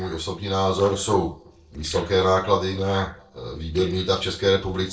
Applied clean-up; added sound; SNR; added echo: neural separator model SepFormer DNS4.